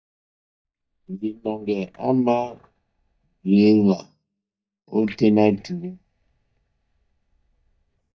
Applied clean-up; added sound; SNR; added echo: neural mask model DeepFilterNet 3.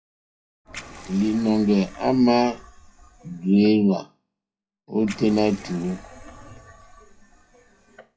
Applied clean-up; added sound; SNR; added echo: classical method WPE with log-MMSE.